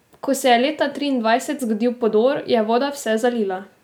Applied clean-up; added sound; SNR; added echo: none; none; none; none.